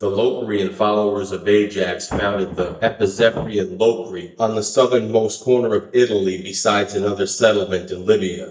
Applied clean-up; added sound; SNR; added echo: neural mask model DeepFilterNet 3.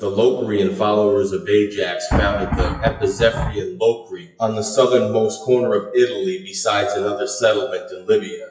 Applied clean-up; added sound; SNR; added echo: classical method WPE with log-MMSE.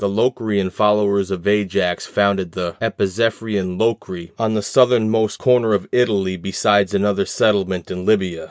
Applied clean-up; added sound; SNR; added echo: none; none; none; none.